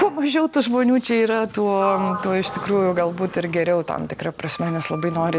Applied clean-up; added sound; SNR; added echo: none; Sliding door; 14 dB; none.